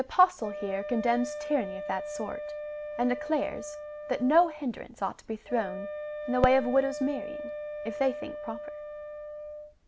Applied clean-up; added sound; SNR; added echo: none; Fireworks + Wind instrument, woodwind instrument; 8 dB; none.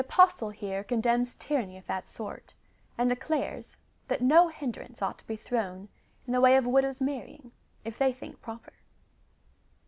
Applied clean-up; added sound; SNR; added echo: none; none; none; none.